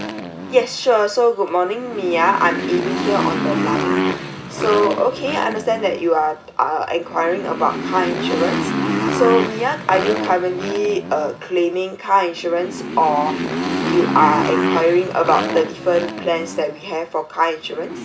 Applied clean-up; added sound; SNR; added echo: none; Motorcycle; 5 dB; reverberation time 0.4 s.